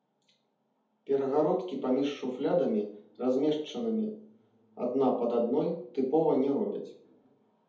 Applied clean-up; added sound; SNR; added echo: none; none; none; reverberation time 0.6 s.